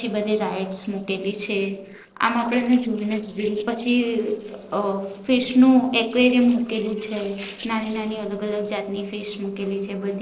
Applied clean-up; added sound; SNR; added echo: neural separator model SepFormer DNS4.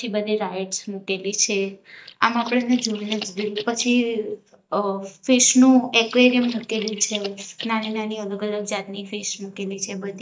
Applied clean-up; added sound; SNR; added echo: neural mask model DeepFilterNet 3.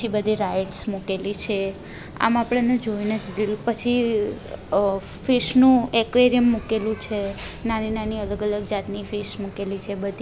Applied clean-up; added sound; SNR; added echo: none; none; none; none.